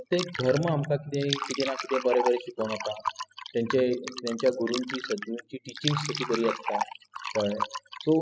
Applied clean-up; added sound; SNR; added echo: classical method spectral subtraction.